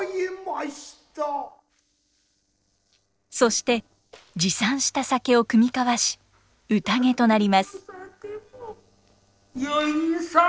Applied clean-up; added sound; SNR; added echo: neural separator model SepFormer DNS4.